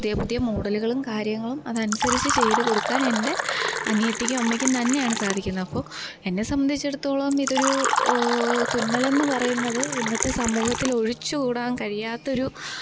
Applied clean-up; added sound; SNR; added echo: none; Fill (with liquid); 4 dB; none.